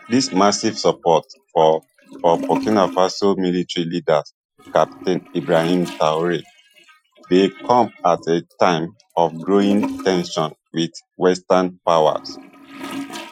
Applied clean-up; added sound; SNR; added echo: classical method Wiener filter.